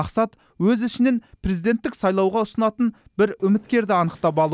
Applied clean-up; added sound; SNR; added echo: none; none; none; none.